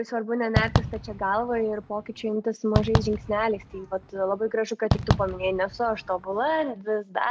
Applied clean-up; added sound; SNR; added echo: none; Fireworks; 3 dB; none.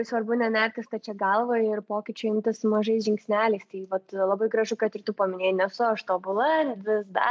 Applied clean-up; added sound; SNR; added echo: none; none; none; none.